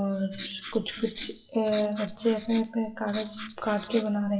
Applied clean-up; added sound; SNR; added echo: classical method WPE with log-MMSE.